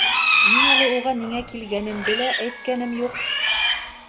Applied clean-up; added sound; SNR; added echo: none; Livestock, farm animals, working animals; -5 dB; reverberation time 1.4 s.